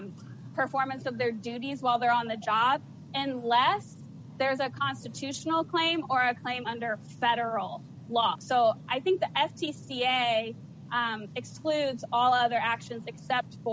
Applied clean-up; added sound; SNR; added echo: none; none; none; none.